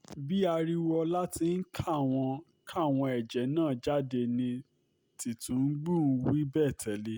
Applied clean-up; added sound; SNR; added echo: none; none; none; none.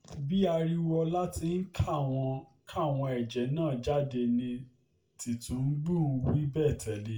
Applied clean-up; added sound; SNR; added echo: none; none; none; reverberation time 0.3 s.